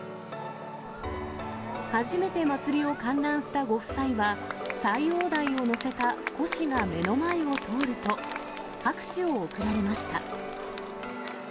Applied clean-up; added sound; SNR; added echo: none; none; none; none.